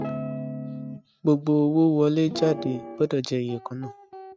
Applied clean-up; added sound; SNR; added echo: neural mask model RNNoise.